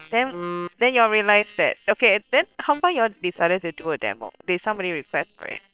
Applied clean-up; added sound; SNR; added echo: neural separator model SepFormer WHAM!.